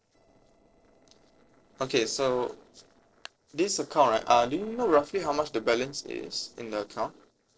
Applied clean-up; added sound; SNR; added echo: neural separator model SepFormer DNS4.